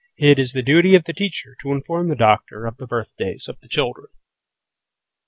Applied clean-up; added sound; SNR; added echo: none; none; none; none.